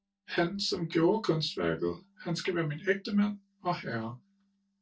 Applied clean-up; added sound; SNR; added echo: neural mask model DeepFilterNet 3.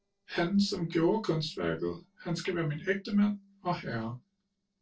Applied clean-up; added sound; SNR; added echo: neural separator model SepFormer DNS4.